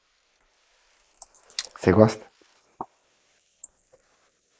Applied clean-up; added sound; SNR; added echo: neural mask model Resemble Enhance denoiser.